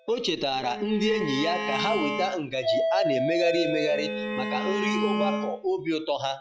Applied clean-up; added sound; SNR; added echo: classical method log-MMSE.